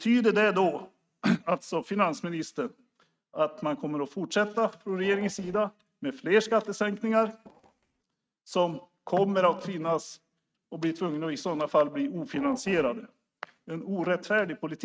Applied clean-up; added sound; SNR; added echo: neural mask model RNNoise.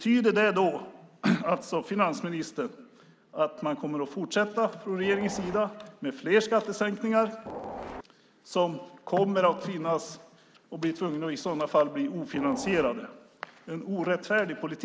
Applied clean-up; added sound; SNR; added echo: none; Train; 10 dB; none.